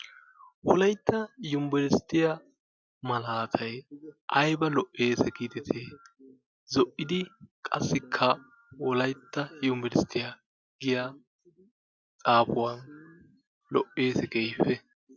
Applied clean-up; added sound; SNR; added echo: none; none; none; none.